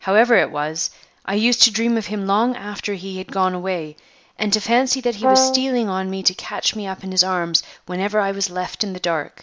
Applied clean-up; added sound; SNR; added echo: none; Brass instrument; -1 dB; none.